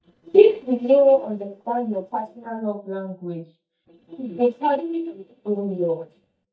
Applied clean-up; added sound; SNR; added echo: neural mask model DeepFilterNet 3.